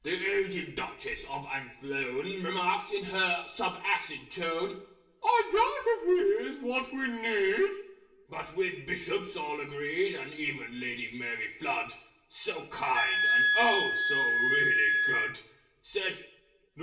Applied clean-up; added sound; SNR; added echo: none; Wind instrument, woodwind instrument; -5 dB; reverberation time 1.1 s.